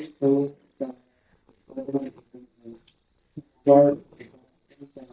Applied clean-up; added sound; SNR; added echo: neural mask model DeepFilterNet 3.